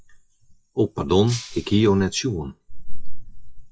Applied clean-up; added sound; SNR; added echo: classical method log-MMSE.